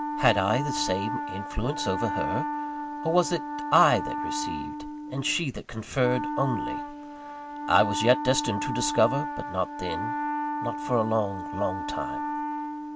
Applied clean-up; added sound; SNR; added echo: none; Wind instrument, woodwind instrument; 4 dB; none.